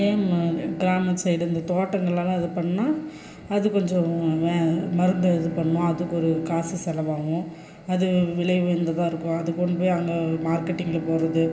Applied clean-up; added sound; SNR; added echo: none; Bowed string instrument; 15 dB; reverberation time 0.4 s.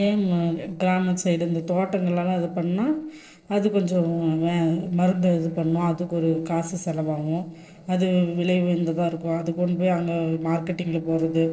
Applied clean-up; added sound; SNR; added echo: neural separator model SepFormer DNS4.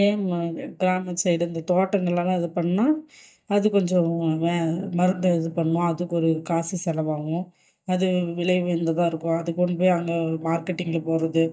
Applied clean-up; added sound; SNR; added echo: neural mask model DeepFilterNet 3.